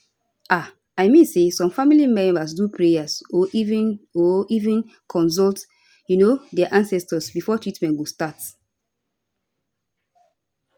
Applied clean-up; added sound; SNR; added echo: none; none; none; none.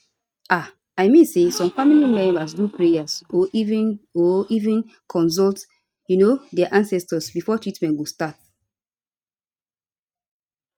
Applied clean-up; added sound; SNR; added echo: neural mask model RNNoise.